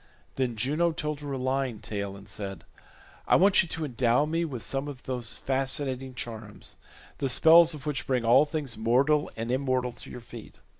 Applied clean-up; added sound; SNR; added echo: none; none; none; none.